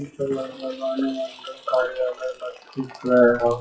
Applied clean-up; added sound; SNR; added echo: classical method WPE with log-MMSE.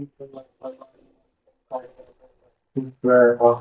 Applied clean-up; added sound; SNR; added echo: neural mask model DeepFilterNet 3.